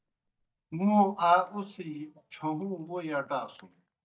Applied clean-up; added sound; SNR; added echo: neural mask model DeepFilterNet 3.